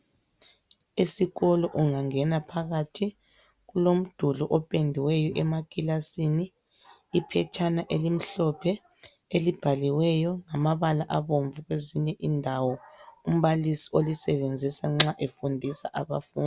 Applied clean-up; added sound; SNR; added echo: none; none; none; none.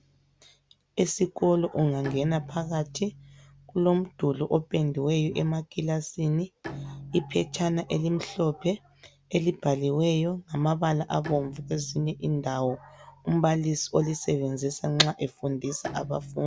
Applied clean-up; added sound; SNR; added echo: none; Bowed string instrument; 18 dB; none.